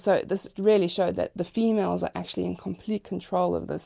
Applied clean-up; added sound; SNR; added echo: none; none; none; none.